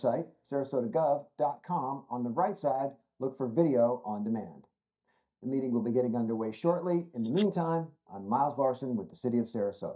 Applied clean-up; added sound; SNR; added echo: neural mask model DeepFilterNet 3.